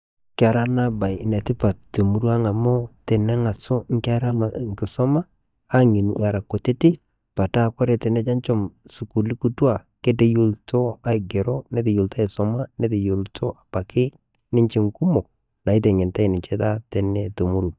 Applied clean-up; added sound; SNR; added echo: neural mask model DeepFilterNet 3.